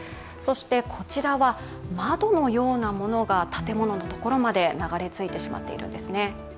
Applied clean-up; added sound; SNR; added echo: none; none; none; none.